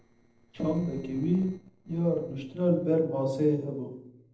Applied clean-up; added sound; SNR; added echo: neural separator model SepFormer DNS4.